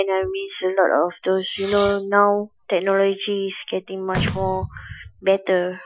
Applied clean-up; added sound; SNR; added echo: classical method Wiener filter.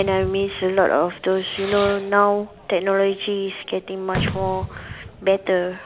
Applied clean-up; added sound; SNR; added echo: none; Fireworks; 12 dB; none.